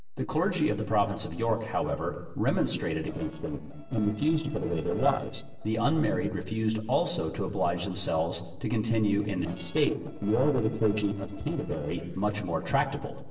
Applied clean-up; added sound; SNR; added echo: neural separator model SepFormer DNS4.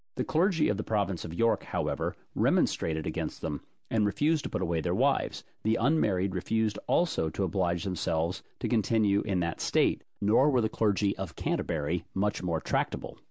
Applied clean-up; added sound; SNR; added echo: none; none; none; none.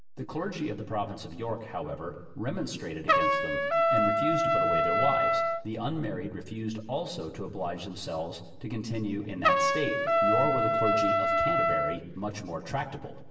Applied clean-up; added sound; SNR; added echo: none; Trumpet; -4 dB; reverberation time 1.0 s.